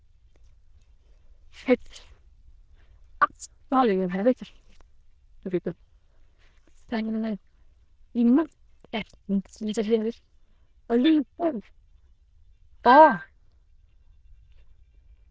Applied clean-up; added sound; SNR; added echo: neural diffusion model UNIVERSE++.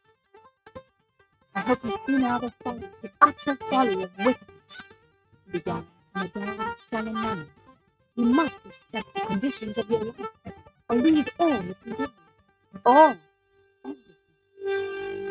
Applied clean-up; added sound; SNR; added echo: neural mask model RNNoise.